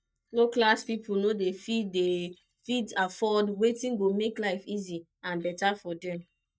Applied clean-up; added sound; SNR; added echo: neural mask model DeepFilterNet 3.